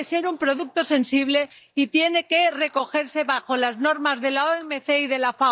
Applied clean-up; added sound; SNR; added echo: neural mask model DeepFilterNet 3.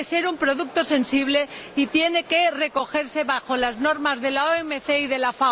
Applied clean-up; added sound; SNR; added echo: none; none; none; none.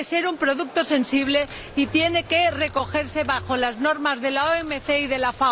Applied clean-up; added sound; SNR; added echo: none; Bowed string instrument + Keys jangling; 15 dB; none.